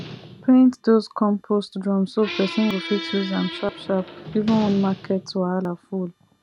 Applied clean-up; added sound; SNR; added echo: none; Squeak; 14 dB; none.